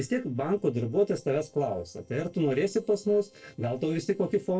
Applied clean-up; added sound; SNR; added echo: neural separator model SepFormer DNS4.